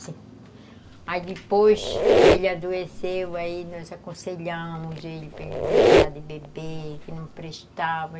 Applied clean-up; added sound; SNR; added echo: none; Squeak; -5 dB; none.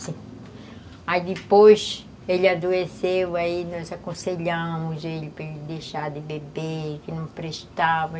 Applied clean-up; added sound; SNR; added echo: none; none; none; none.